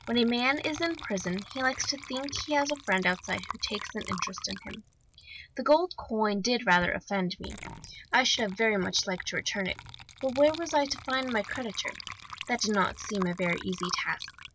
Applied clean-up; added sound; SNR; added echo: none; Water / Liquid; 14 dB; none.